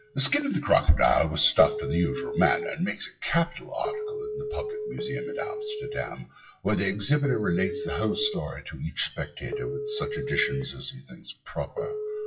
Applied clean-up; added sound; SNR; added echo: classical method WPE with log-MMSE.